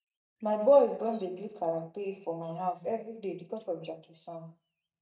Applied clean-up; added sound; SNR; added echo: neural mask model DeepFilterNet 3.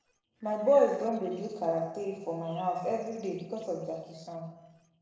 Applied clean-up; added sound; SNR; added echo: neural separator model SepFormer DNS4.